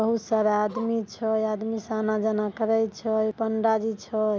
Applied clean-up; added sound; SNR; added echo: none; none; none; none.